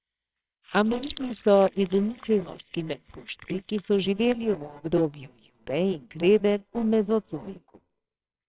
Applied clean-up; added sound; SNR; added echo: neural separator model SepFormer WHAMR!.